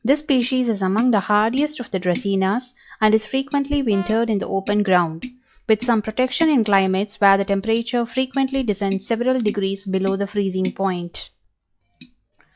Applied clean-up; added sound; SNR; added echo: classical method log-MMSE.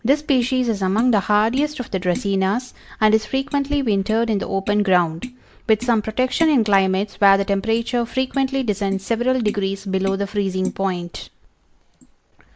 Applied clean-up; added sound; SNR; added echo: neural mask model Resemble Enhance denoiser.